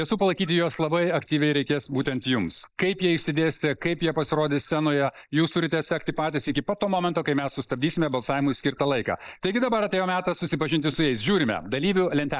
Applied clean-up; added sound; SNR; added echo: neural mask model Resemble Enhance denoiser.